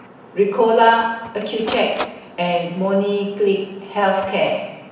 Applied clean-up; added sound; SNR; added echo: none; Printer; 17 dB; reverberation time 0.9 s.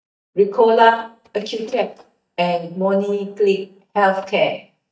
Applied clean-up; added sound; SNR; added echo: neural mask model DeepFilterNet 3.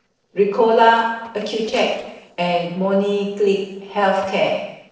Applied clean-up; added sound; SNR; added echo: neural separator model SepFormer DNS4.